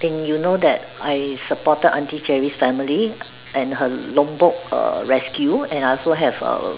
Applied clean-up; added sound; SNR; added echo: none; none; none; none.